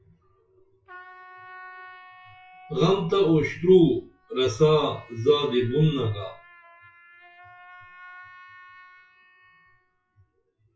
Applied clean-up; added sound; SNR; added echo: classical method WPE with log-MMSE.